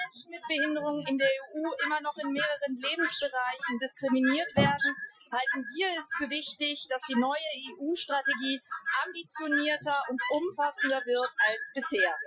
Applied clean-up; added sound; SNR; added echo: classical method Wiener filter.